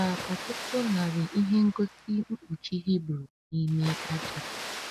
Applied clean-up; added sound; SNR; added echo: none; Water; 11 dB; none.